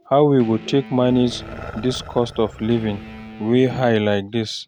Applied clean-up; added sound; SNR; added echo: none; Guitar + Growling; 17 dB; none.